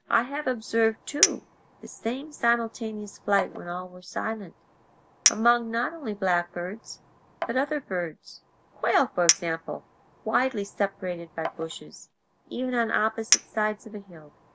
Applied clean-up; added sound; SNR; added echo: none; Chink, clink; 6 dB; none.